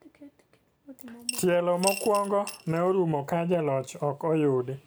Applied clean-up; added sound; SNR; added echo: none; Coin (dropping) / Glass; 11 dB; none.